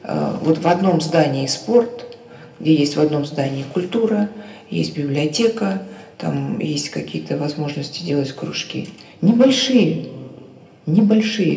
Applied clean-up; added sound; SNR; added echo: none; none; none; reverberation time 0.3 s.